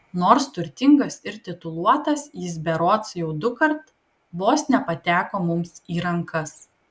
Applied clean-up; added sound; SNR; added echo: none; none; none; none.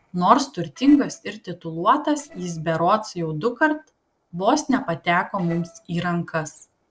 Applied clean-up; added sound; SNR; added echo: neural separator model SepFormer DNS4.